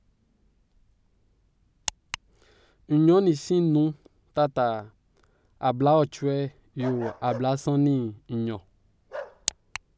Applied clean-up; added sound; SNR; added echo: none; Bark; 16 dB; none.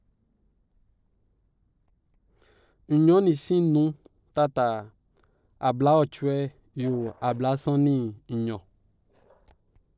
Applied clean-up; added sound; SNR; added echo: neural separator model SepFormer DNS4.